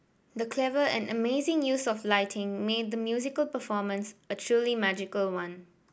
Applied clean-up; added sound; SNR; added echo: none; none; none; none.